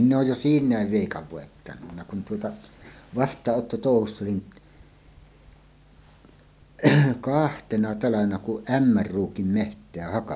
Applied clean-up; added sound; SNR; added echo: none; none; none; none.